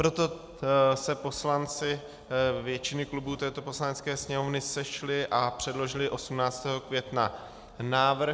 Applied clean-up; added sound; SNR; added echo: none; none; none; none.